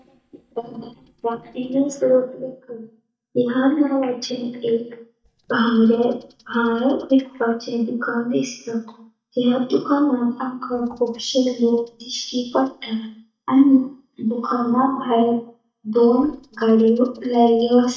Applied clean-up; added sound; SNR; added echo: neural mask model DeepFilterNet 3.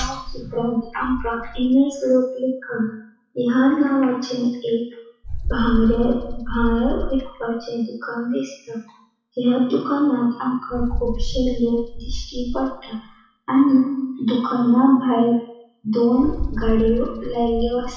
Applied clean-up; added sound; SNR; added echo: classical method WPE with log-MMSE.